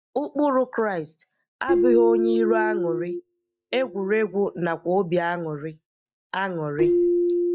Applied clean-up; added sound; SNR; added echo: neural mask model DeepFilterNet 3.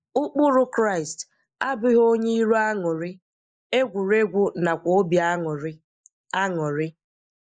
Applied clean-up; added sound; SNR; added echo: neural mask model Resemble Enhance denoiser.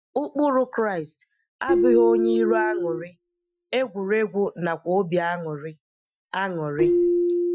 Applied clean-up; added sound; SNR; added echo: classical method Wiener filter.